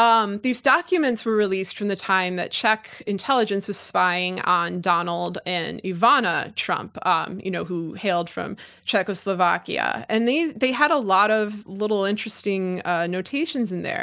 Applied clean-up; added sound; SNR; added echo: none; none; none; none.